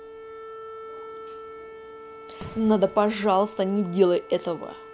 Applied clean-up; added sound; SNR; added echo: none; Fireworks + Wind instrument, woodwind instrument; 15 dB; none.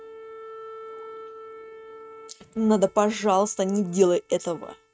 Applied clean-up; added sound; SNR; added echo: neural mask model RNNoise.